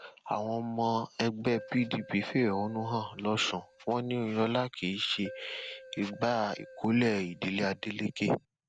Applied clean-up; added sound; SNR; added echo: none; Keyboard (musical); 20 dB; none.